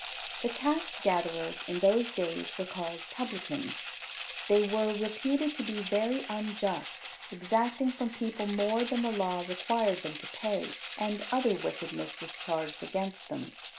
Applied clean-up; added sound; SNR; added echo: none; Rattle (instrument); 3 dB; none.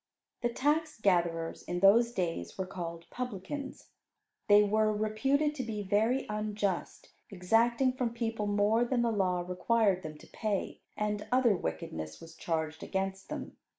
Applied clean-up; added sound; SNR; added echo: none; none; none; none.